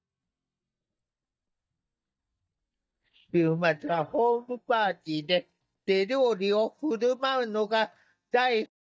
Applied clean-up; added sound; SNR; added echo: neural mask model DeepFilterNet 3.